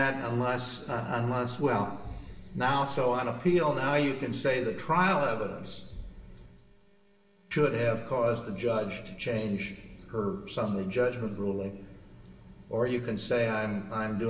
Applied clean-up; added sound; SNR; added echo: none; none; none; reverberation time 1.1 s.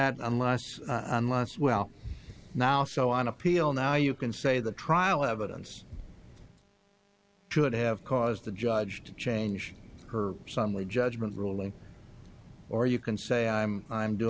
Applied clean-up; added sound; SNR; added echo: none; none; none; none.